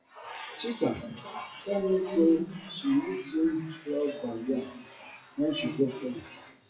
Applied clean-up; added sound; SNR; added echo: classical method WPE with log-MMSE.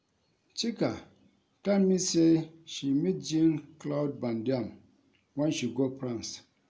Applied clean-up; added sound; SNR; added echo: none; none; none; none.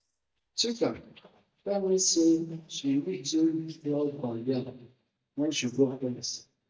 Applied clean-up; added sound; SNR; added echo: neural mask model DeepFilterNet 3.